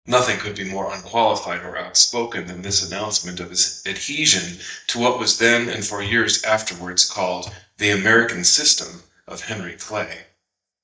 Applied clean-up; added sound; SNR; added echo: neural mask model DeepFilterNet 3.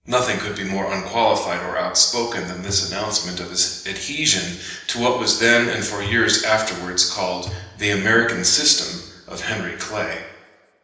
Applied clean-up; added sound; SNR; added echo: none; Thump, thud; 16 dB; reverberation time 0.9 s.